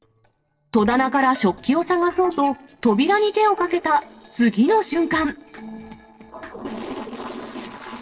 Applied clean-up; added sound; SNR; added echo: neural separator model SepFormer DNS4.